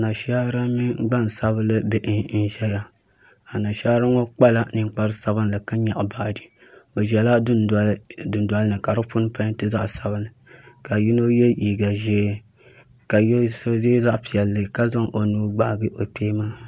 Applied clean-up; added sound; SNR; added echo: none; none; none; none.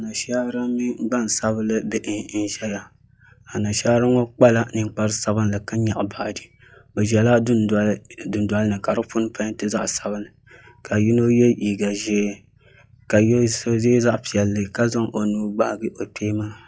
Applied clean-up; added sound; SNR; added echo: classical method log-MMSE.